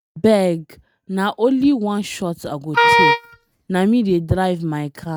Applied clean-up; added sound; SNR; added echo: neural mask model RNNoise.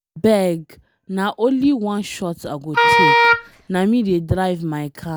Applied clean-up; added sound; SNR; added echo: none; Wind instrument, woodwind instrument; -5 dB; none.